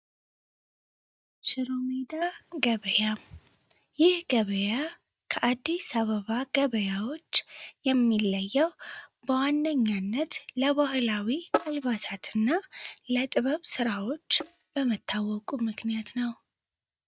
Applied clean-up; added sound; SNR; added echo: neural mask model DeepFilterNet 3.